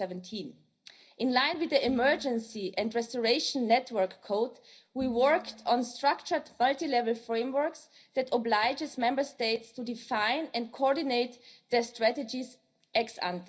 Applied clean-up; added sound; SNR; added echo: none; Bowed string instrument; 18 dB; reverberation time 0.5 s.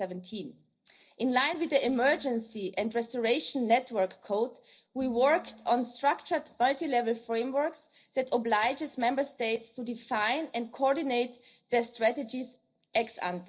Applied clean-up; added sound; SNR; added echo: neural separator model SepFormer DNS4.